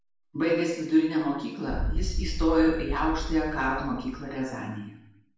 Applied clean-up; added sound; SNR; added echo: none; Boom; 3 dB; reverberation time 0.7 s.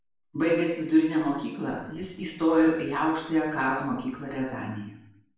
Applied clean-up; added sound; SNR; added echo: neural separator model SepFormer DNS4.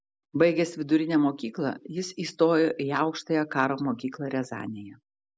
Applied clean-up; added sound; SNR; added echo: none; none; none; none.